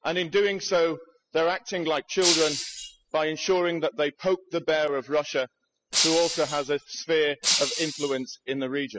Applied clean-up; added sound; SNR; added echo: classical method spectral subtraction.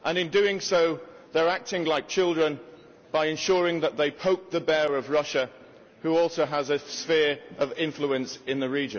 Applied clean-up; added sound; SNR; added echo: none; none; none; none.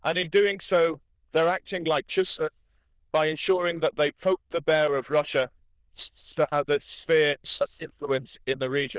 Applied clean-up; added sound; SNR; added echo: neural diffusion model UNIVERSE++.